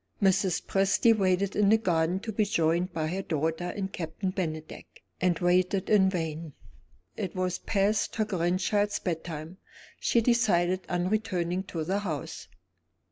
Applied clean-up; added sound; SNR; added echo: none; none; none; none.